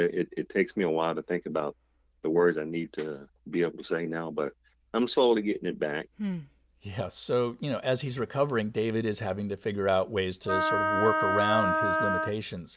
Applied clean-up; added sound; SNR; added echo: none; Wind instrument, woodwind instrument; -2 dB; none.